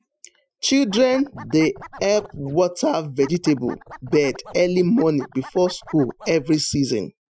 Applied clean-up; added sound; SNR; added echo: classical method Wiener filter.